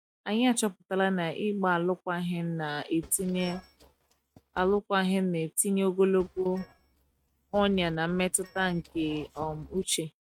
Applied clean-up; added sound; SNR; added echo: neural mask model RNNoise.